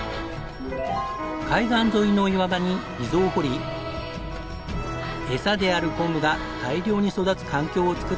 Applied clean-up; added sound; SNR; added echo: none; Electric guitar; 13 dB; none.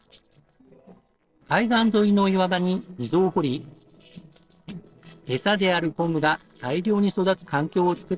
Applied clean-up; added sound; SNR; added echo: neural separator model SepFormer DNS4.